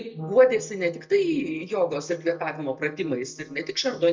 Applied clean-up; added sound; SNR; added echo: neural mask model DeepFilterNet 3.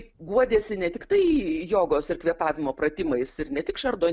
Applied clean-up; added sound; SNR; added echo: none; none; none; none.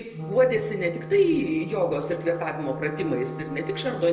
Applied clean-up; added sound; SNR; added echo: none; Wind instrument, woodwind instrument; 11 dB; reverberation time 0.7 s.